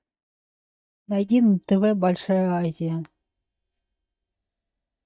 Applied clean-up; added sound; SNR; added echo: neural mask model DeepFilterNet 3.